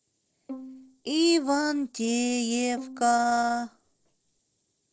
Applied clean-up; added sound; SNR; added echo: neural separator model SepFormer DNS4.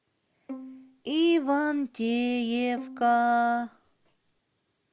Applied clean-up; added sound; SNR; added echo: none; Bowed string instrument; 18 dB; none.